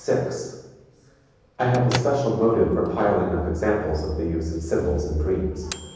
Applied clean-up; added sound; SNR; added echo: none; Microwave oven / Bell; 16 dB; reverberation time 1.1 s.